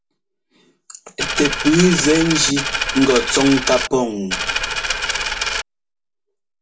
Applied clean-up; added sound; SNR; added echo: none; Coin (dropping); 2 dB; reverberation time 0.2 s.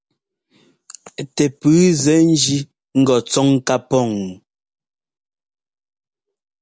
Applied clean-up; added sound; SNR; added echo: none; none; none; none.